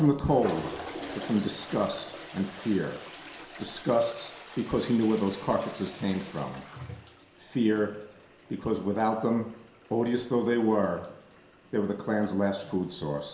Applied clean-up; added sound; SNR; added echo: none; Toilet flush; 15 dB; reverberation time 0.7 s.